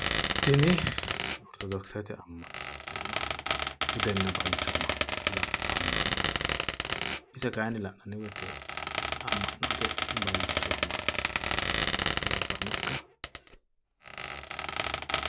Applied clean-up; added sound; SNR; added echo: none; Squeak; -5 dB; none.